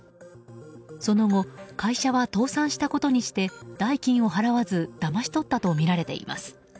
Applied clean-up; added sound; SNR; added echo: none; none; none; none.